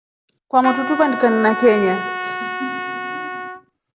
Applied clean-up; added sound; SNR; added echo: none; Trumpet; 6 dB; none.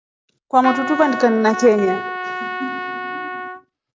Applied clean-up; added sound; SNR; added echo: neural mask model RNNoise.